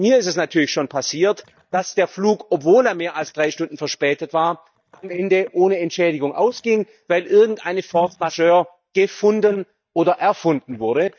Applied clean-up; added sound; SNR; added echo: neural mask model DeepFilterNet 3.